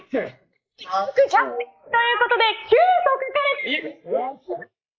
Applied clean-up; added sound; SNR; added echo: neural mask model Resemble Enhance denoiser.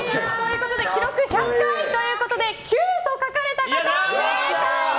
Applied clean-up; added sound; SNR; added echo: none; none; none; none.